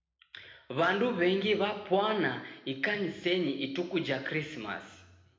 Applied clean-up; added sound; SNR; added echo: none; none; none; reverberation time 0.9 s.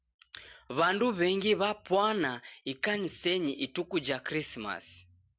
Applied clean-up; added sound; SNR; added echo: none; none; none; none.